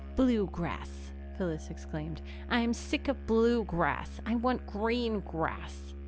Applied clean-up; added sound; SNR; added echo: none; Musical instrument; 10 dB; none.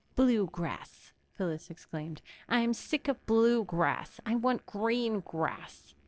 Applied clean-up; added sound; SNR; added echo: neural separator model SepFormer DNS4.